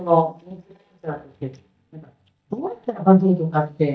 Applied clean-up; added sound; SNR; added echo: neural mask model DeepFilterNet 3.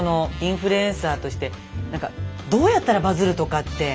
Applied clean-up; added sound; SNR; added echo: none; none; none; none.